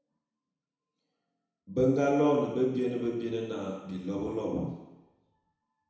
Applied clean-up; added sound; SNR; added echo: none; none; none; reverberation time 1.0 s.